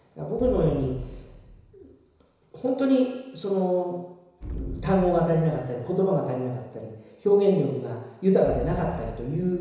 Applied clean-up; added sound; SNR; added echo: none; Explosion; 14 dB; reverberation time 1.0 s.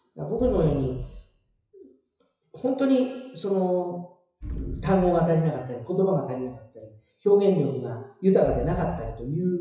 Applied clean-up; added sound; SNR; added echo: classical method WPE with log-MMSE.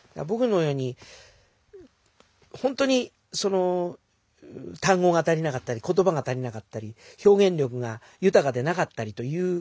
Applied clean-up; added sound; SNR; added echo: none; none; none; none.